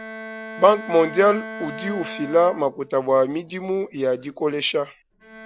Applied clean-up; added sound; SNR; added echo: none; Bowed string instrument; 15 dB; none.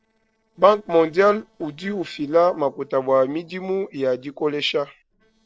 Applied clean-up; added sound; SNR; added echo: neural separator model SepFormer DNS4.